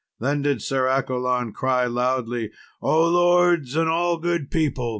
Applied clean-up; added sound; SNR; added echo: none; none; none; none.